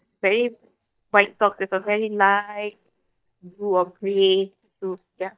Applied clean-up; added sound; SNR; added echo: neural mask model DeepFilterNet 3.